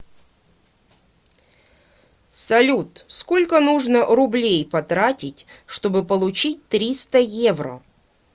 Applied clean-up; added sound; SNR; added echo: none; none; none; none.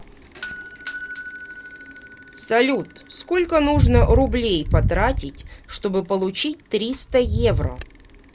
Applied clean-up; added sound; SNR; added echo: none; Bicycle + Doorbell; 1 dB; none.